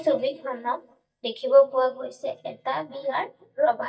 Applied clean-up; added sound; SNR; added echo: neural mask model DeepFilterNet 3.